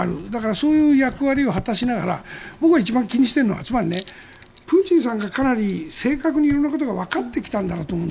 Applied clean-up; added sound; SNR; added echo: none; Writing; 17 dB; none.